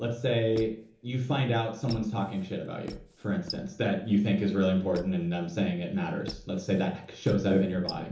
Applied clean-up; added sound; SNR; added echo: none; Squeak; 18 dB; reverberation time 1.2 s.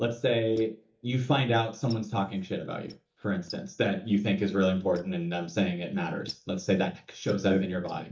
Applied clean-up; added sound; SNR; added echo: neural mask model DeepFilterNet 3.